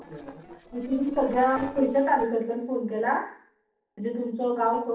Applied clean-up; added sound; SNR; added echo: neural separator model SepFormer DNS4.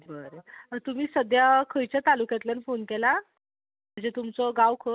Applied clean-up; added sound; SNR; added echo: none; none; none; none.